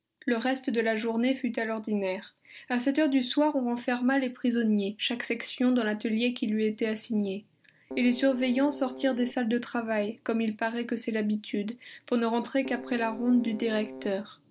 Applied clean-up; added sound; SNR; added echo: none; Keyboard (musical); 12 dB; none.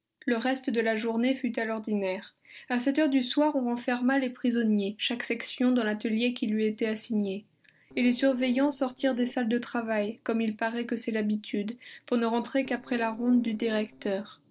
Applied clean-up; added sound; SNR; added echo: neural separator model SepFormer DNS4.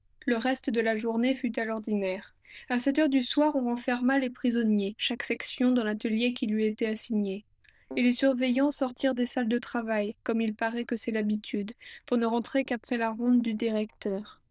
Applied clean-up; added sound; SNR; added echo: neural diffusion model UNIVERSE++.